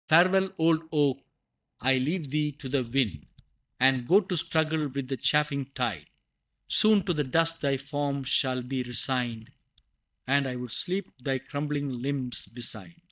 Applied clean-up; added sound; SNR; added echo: neural mask model DeepFilterNet 3.